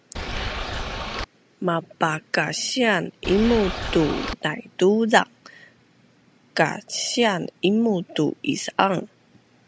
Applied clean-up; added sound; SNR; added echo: none; Boat, Water vehicle; 5 dB; none.